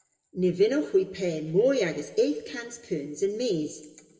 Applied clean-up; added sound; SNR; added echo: none; none; none; reverberation time 1.3 s.